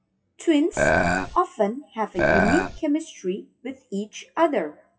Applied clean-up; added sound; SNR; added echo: classical method WPE with log-MMSE.